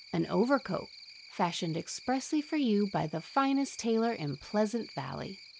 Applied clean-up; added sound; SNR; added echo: none; Cricket; 19 dB; none.